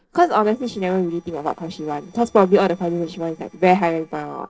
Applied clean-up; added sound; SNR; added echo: neural separator model SepFormer DNS4.